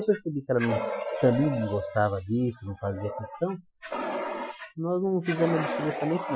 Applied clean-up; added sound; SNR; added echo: classical method Wiener filter.